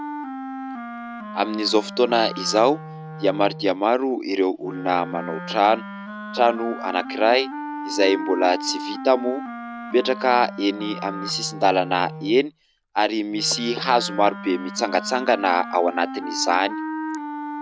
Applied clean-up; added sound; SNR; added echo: none; Wind instrument, woodwind instrument; 10 dB; none.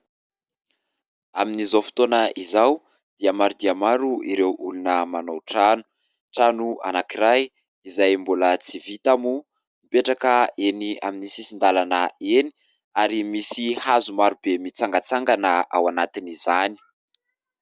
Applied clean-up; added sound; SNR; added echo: none; none; none; none.